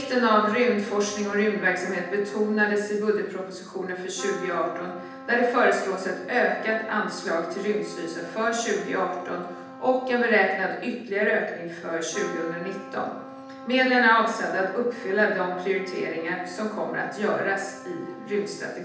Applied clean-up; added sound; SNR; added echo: none; Trumpet; 16 dB; reverberation time 0.8 s.